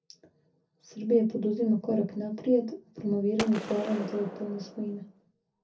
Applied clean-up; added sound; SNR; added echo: none; Gunshot, gunfire; 10 dB; reverberation time 0.3 s.